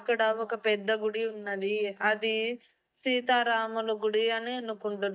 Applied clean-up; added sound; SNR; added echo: neural mask model DeepFilterNet 3.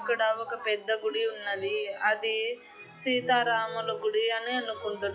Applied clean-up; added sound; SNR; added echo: classical method log-MMSE.